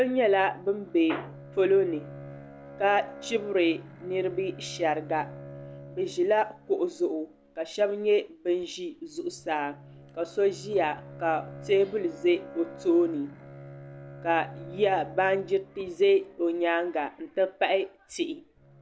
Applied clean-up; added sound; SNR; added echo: none; Bowed string instrument; 18 dB; none.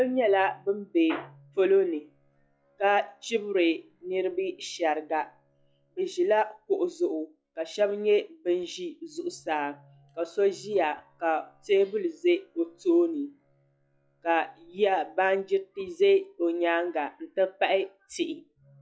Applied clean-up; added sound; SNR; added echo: classical method log-MMSE.